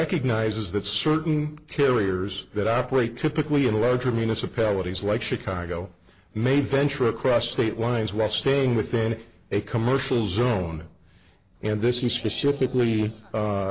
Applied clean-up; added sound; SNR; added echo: neural separator model SepFormer DNS4.